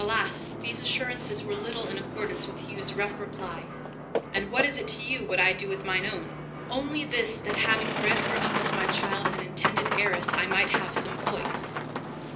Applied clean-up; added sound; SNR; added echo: none; Boat, Water vehicle; 2 dB; reverberation time 0.5 s.